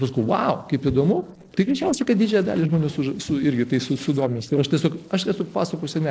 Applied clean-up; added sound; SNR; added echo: neural separator model SepFormer DNS4.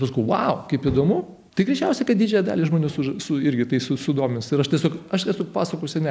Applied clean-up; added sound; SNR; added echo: none; none; none; none.